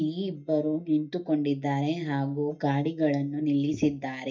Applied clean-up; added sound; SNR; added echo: neural mask model DeepFilterNet 3.